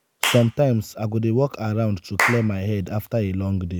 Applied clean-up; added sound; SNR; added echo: none; Clapping / Chirp, tweet; 8 dB; none.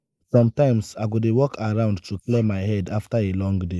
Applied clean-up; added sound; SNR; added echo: neural mask model Resemble Enhance denoiser.